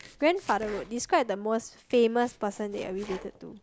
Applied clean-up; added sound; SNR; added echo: none; Domestic sounds, home sounds; 20 dB; none.